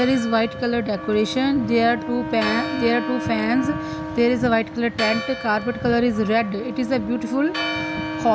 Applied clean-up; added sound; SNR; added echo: none; Wind instrument, woodwind instrument + Church bell; 8 dB; none.